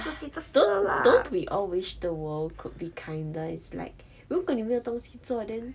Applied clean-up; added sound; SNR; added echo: none; none; none; none.